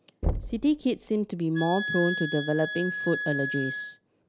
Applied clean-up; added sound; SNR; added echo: none; Wind instrument, woodwind instrument + Knock / Wood; 5 dB; none.